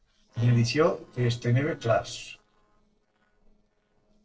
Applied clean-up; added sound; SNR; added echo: neural separator model SepFormer DNS4.